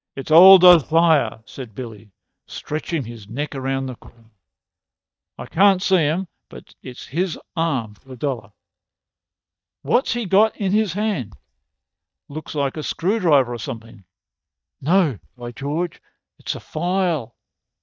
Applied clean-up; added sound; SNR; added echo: neural mask model DeepFilterNet 3.